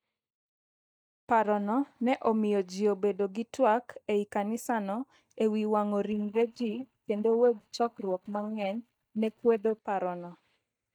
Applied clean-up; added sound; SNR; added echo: neural mask model DeepFilterNet 3.